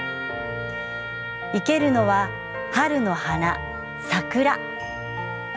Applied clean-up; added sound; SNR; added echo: none; Trumpet; 8 dB; none.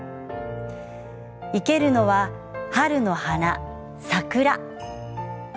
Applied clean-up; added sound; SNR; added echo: none; none; none; none.